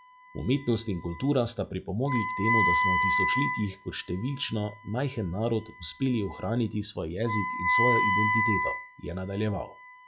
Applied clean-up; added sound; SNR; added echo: classical method log-MMSE.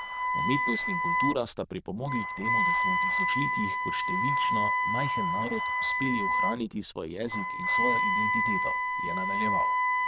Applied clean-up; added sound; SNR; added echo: neural diffusion model UNIVERSE++.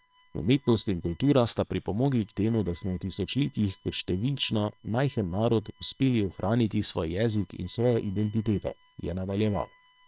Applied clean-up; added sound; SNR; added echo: neural separator model SepFormer WHAM!.